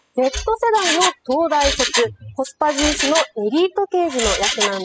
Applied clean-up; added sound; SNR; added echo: classical method spectral subtraction.